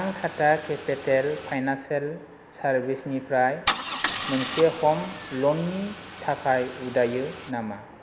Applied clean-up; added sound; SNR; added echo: none; Idling / Engine starting / Car; 8 dB; none.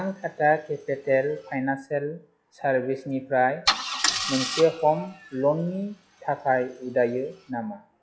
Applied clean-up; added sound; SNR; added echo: classical method log-MMSE.